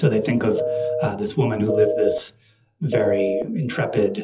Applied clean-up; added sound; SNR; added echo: classical method WPE with log-MMSE.